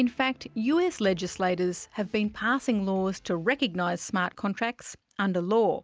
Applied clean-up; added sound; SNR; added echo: none; none; none; none.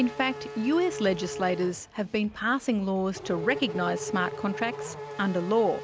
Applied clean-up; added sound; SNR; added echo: none; Race car, auto racing / Accelerating, revving, vroom; 10 dB; none.